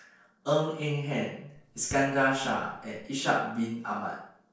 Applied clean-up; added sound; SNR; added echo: neural separator model SepFormer DNS4.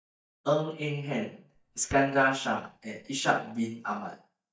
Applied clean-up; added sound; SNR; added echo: neural mask model DeepFilterNet 3.